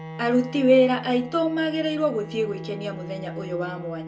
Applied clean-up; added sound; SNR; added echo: none; Bowed string instrument; 13 dB; reverberation time 0.2 s.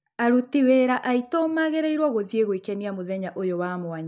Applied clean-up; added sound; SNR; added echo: none; none; none; none.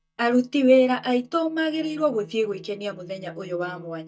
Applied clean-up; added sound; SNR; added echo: neural mask model DeepFilterNet 3.